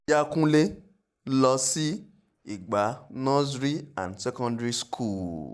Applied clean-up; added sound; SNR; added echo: neural mask model Resemble Enhance denoiser.